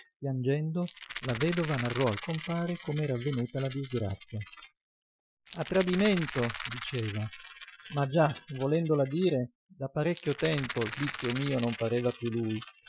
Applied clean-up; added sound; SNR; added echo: classical method Wiener filter.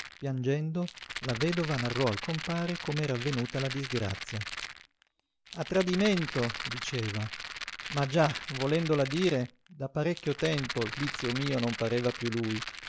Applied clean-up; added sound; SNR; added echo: none; Rattle; 8 dB; none.